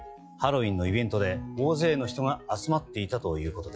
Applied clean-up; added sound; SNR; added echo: classical method log-MMSE.